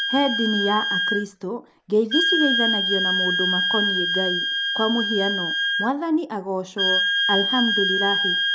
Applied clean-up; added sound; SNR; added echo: none; Wind instrument, woodwind instrument; -2 dB; none.